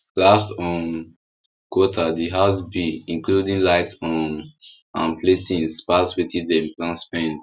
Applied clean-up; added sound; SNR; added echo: none; none; none; none.